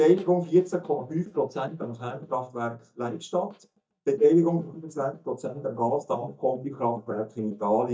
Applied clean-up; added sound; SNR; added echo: neural mask model DeepFilterNet 3.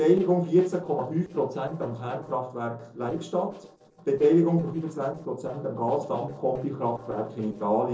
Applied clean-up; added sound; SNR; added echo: neural separator model SepFormer DNS4.